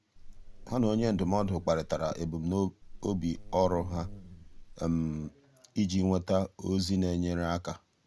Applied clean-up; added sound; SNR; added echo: none; Buzz; 14 dB; none.